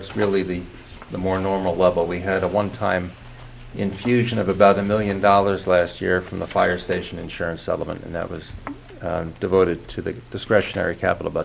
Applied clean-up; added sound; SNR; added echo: none; Chirp, tweet; 17 dB; none.